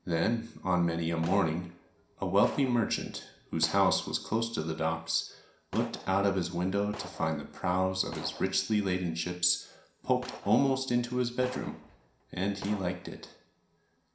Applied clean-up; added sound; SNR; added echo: none; Gunshot, gunfire; 19 dB; reverberation time 0.5 s.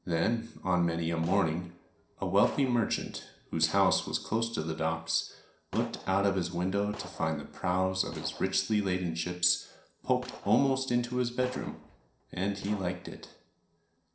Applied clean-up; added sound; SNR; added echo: neural separator model SepFormer DNS4.